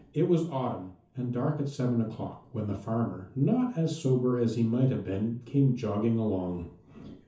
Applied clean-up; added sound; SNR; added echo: none; none; none; reverberation time 0.9 s.